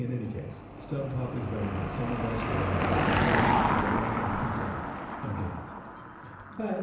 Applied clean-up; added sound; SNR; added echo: none; Car passing by / Engine; -3 dB; reverberation time 1.0 s.